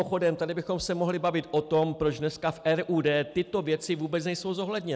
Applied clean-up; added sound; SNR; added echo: none; none; none; none.